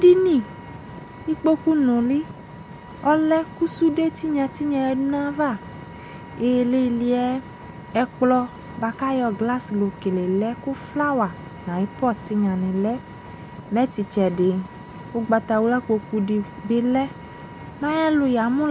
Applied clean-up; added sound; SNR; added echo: none; Vehicle; 16 dB; none.